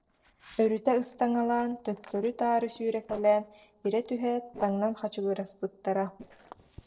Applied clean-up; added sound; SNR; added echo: neural separator model SepFormer DNS4.